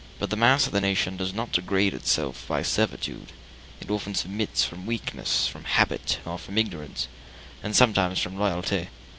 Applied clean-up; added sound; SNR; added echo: none; none; none; none.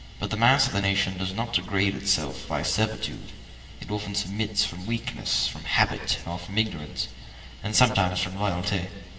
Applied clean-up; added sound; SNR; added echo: none; none; none; reverberation time 2.4 s.